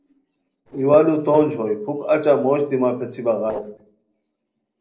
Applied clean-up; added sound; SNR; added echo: neural separator model SepFormer DNS4.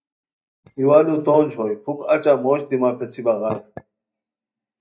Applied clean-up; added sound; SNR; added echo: neural mask model DeepFilterNet 3.